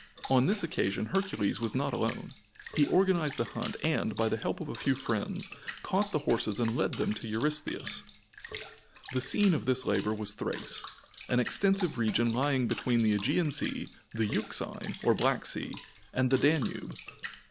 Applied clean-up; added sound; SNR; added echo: none; Bathtub (filling or washing) / Water; 12 dB; none.